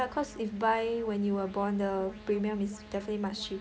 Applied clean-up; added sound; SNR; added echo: none; Alarm; 18 dB; none.